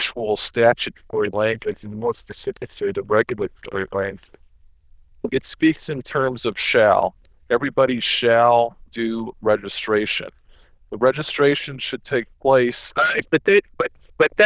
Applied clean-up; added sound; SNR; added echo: neural diffusion model UNIVERSE++.